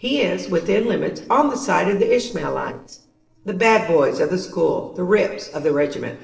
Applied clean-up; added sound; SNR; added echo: neural separator model SepFormer DNS4.